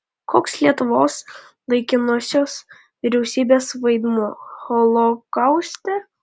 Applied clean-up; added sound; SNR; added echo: none; none; none; none.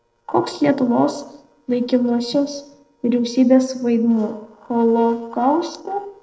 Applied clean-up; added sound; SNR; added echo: neural separator model SepFormer DNS4.